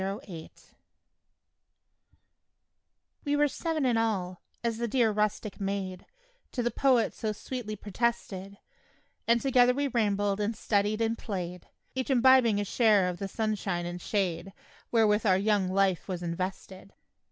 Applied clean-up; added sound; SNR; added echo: none; none; none; none.